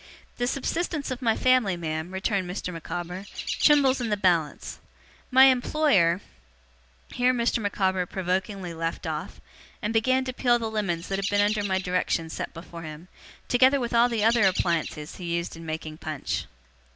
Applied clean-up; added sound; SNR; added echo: none; Chirp, tweet; 10 dB; none.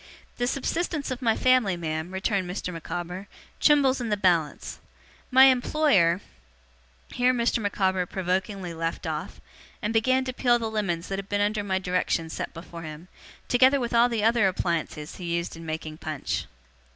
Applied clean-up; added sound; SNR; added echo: none; none; none; none.